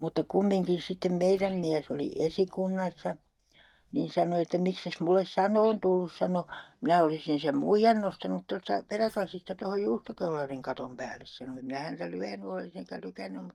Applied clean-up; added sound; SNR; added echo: neural mask model DeepFilterNet 3.